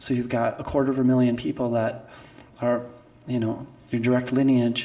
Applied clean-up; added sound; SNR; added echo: none; none; none; reverberation time 1.6 s.